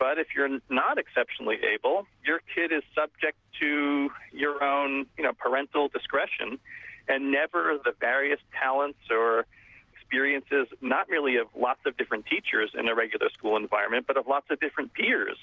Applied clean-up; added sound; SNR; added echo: none; none; none; none.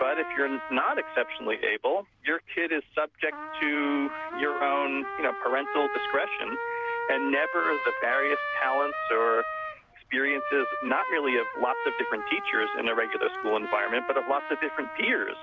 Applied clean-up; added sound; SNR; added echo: none; Trumpet; 6 dB; none.